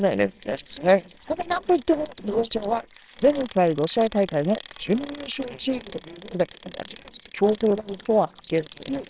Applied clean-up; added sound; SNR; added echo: neural separator model SepFormer WHAMR!.